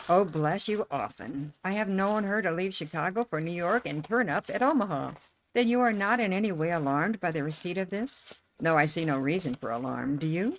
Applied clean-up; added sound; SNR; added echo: neural mask model RNNoise.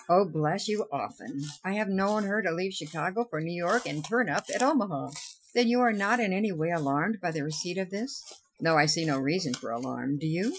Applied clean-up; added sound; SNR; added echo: classical method Wiener filter.